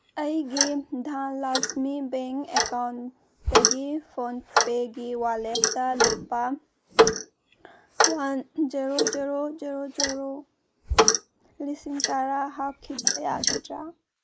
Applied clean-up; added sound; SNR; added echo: neural mask model Resemble Enhance denoiser.